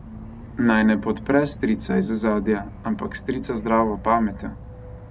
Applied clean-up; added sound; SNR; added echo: none; Insect / Frog; 15 dB; none.